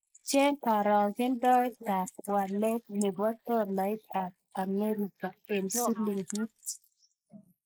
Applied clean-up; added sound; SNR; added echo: neural mask model Resemble Enhance denoiser.